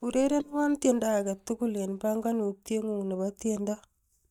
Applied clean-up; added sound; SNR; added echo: neural mask model DeepFilterNet 3.